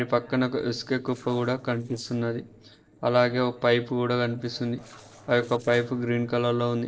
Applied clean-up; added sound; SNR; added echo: neural separator model SepFormer DNS4.